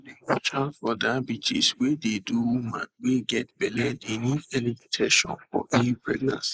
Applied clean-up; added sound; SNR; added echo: neural mask model Resemble Enhance denoiser.